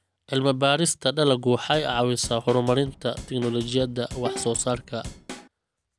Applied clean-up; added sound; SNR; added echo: none; Bowed string instrument + Drum / Drum kit; 14 dB; none.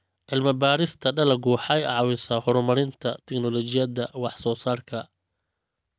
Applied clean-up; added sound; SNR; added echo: none; none; none; none.